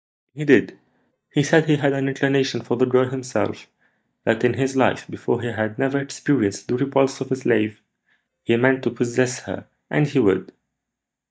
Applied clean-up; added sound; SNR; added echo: neural mask model DeepFilterNet 3.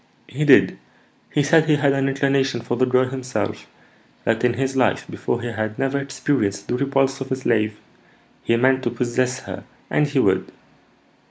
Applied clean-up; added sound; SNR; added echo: none; none; none; none.